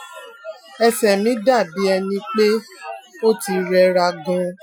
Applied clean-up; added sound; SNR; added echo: classical method Wiener filter.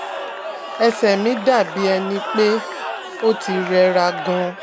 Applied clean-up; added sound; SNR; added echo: none; Crowd / Cheering; 9 dB; none.